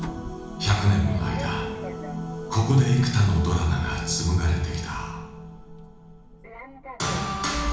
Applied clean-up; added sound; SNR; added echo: none; Sliding door; 15 dB; reverberation time 1.0 s.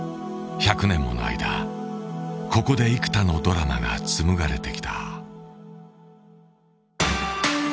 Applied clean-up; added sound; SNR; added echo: none; none; none; none.